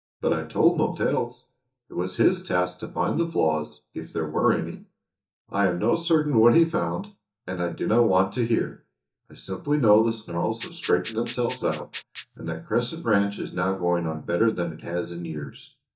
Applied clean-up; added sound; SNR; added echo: neural mask model DeepFilterNet 3.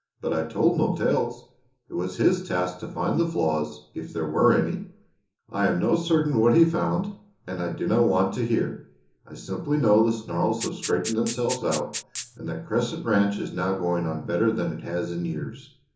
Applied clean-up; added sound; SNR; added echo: none; Rattle (instrument); 10 dB; reverberation time 0.8 s.